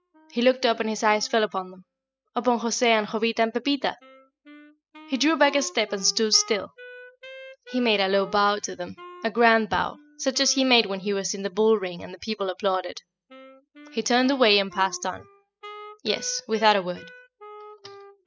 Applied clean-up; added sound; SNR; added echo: classical method spectral subtraction.